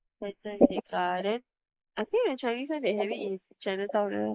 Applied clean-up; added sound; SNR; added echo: neural mask model Resemble Enhance denoiser.